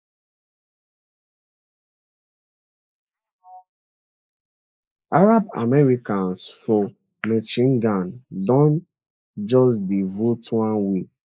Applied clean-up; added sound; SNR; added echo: neural mask model Resemble Enhance denoiser.